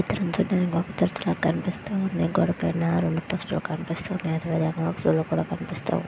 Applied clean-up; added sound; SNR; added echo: none; none; none; none.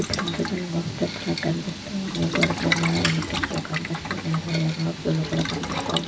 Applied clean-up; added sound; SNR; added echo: none; Boiling; 3 dB; reverberation time 0.1 s.